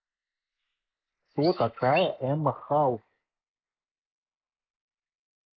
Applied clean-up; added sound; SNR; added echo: neural mask model Resemble Enhance denoiser.